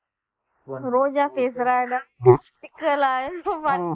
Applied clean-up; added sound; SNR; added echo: neural mask model Resemble Enhance denoiser.